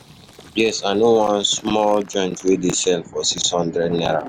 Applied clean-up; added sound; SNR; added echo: none; Fill (with liquid); 19 dB; none.